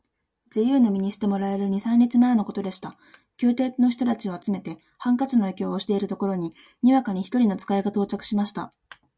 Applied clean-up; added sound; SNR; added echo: none; none; none; none.